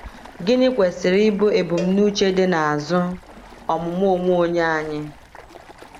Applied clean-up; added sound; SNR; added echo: none; Cowbell + Stream; 19 dB; none.